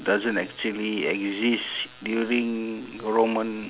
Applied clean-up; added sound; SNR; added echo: none; none; none; none.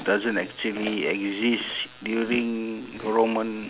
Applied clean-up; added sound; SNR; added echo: none; Chewing, mastication; 17 dB; none.